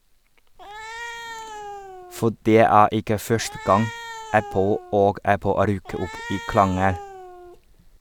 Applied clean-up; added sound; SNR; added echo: none; Cat; 15 dB; none.